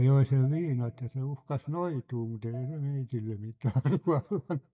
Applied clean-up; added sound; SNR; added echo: neural mask model DeepFilterNet 3.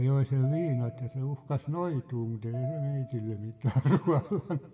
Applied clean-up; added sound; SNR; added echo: none; Piano; 17 dB; reverberation time 1.4 s.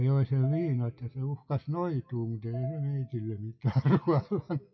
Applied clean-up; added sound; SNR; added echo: classical method WPE with log-MMSE.